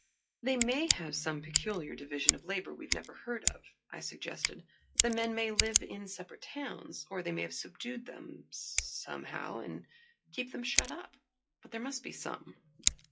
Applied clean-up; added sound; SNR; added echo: classical method WPE with log-MMSE.